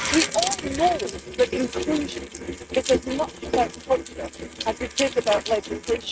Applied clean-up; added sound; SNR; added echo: neural mask model RNNoise.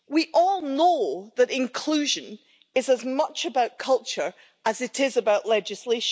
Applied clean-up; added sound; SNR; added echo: none; none; none; none.